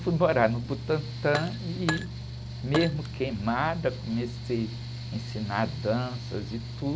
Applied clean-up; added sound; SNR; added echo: none; Glass + Mechanical fan; 6 dB; none.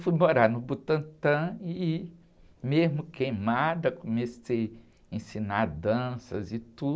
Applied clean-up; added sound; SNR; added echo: none; none; none; none.